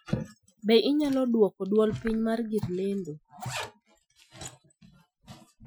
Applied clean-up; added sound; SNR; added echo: classical method Wiener filter.